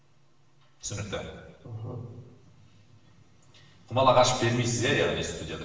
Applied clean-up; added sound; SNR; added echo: none; none; none; reverberation time 1.1 s.